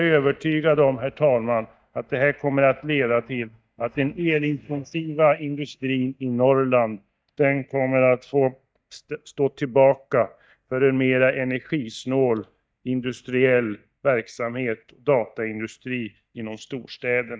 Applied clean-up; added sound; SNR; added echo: neural mask model DeepFilterNet 3.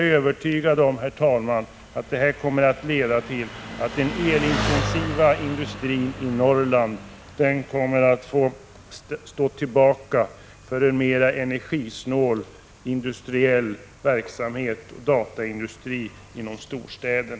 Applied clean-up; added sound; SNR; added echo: none; Engine; 13 dB; none.